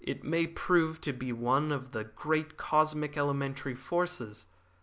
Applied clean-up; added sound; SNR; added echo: none; none; none; none.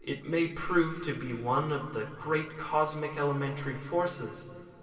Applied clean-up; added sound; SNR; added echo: none; none; none; reverberation time 2.9 s.